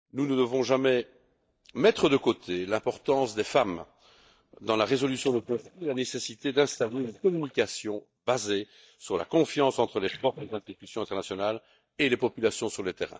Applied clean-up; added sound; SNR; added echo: neural mask model DeepFilterNet 3.